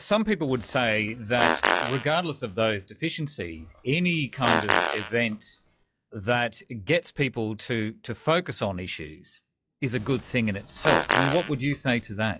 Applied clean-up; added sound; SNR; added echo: classical method log-MMSE.